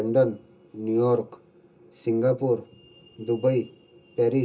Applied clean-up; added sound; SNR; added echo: none; none; none; reverberation time 0.2 s.